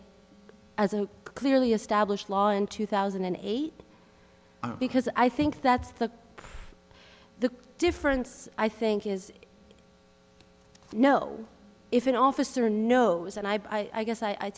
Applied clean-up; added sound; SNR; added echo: none; none; none; none.